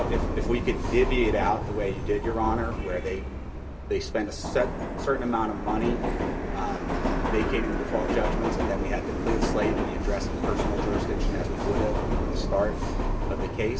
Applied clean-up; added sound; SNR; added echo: none; Subway, metro, underground; -2 dB; reverberation time 2.9 s.